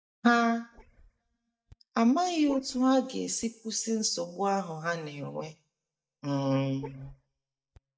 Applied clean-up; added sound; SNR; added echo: neural mask model DeepFilterNet 3.